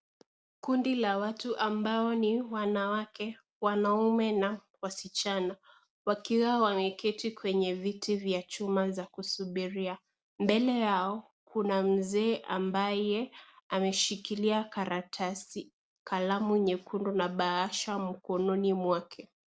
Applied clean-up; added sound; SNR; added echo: none; none; none; none.